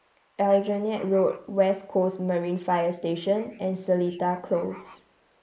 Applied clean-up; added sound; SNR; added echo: neural mask model Resemble Enhance denoiser.